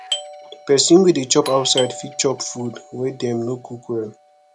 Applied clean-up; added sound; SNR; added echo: none; Doorbell; 14 dB; none.